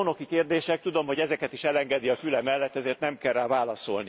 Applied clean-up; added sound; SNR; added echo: none; none; none; none.